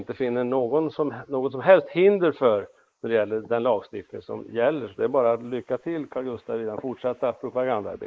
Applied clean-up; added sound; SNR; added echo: neural mask model Resemble Enhance denoiser.